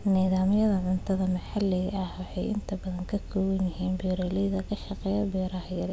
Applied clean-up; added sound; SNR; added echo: none; none; none; none.